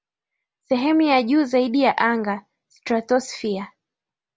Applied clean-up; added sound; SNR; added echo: none; none; none; none.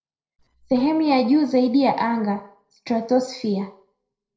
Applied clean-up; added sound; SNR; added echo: neural separator model SepFormer DNS4.